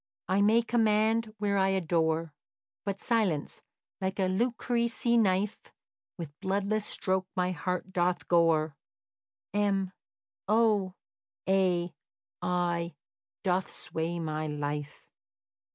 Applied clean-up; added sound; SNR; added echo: none; none; none; none.